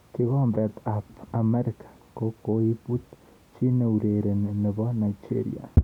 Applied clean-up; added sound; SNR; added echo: none; none; none; none.